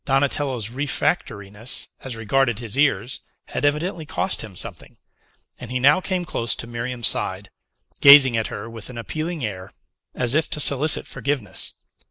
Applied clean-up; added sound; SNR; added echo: none; none; none; none.